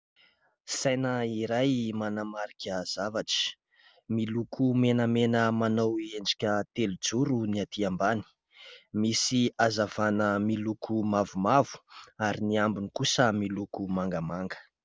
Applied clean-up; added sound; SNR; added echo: none; none; none; none.